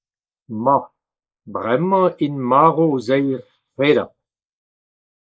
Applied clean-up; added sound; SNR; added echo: neural mask model Resemble Enhance denoiser.